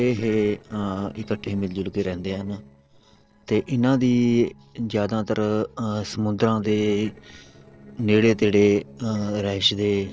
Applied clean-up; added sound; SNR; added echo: neural separator model SepFormer DNS4.